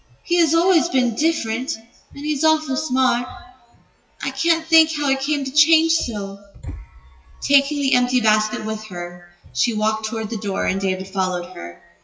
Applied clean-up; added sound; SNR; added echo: classical method WPE with log-MMSE.